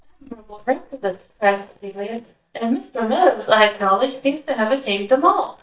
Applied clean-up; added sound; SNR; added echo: neural mask model DeepFilterNet 3.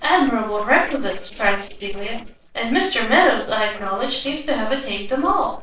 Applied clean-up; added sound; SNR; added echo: neural separator model SepFormer DNS4.